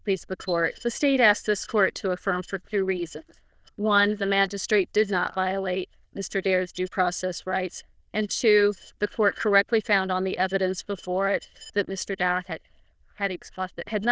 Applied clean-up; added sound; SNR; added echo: neural diffusion model UNIVERSE++.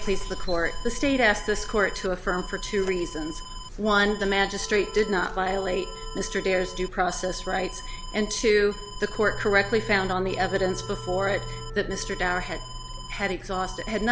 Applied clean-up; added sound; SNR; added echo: none; Alarm + Wind instrument, woodwind instrument; 15 dB; none.